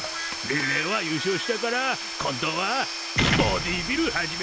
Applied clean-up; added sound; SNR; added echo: none; Tools / Domestic sounds, home sounds; 6 dB; none.